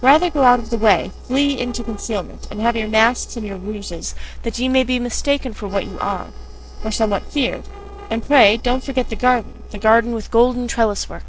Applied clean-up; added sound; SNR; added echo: neural separator model SepFormer DNS4.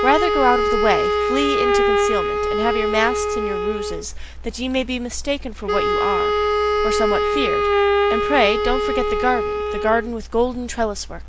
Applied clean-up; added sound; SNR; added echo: none; Wind instrument, woodwind instrument; -2 dB; none.